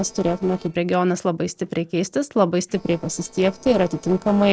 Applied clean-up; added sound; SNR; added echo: neural separator model SepFormer DNS4.